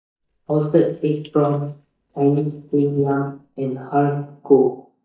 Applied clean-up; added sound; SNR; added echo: neural mask model DeepFilterNet 3.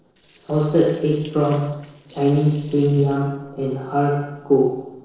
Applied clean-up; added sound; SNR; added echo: neural separator model SepFormer DNS4.